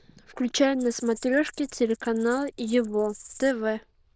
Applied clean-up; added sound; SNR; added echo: neural diffusion model UNIVERSE++.